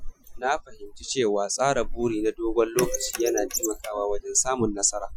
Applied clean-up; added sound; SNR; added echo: classical method Wiener filter.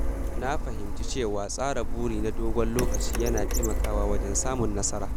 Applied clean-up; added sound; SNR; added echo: none; Printer; -3 dB; none.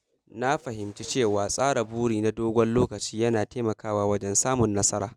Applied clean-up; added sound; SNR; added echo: none; none; none; none.